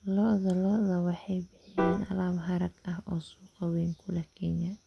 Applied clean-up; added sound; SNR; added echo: none; Piano; 8 dB; none.